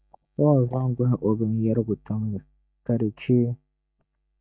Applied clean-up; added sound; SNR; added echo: neural mask model DeepFilterNet 3.